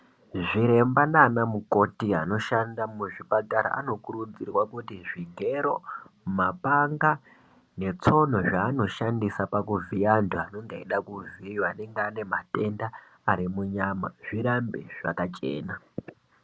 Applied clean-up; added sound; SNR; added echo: none; none; none; none.